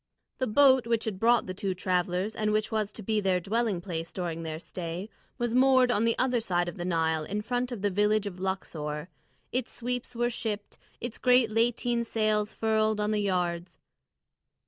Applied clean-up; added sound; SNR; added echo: none; none; none; none.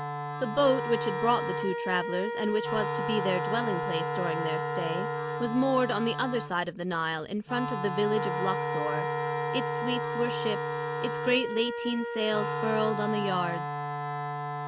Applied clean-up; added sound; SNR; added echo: none; Wind instrument, woodwind instrument + Wind instrument, woodwind instrument; 2 dB; none.